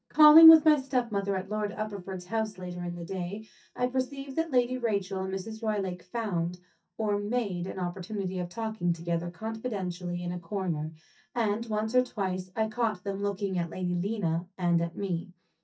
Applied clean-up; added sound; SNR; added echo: neural mask model DeepFilterNet 3.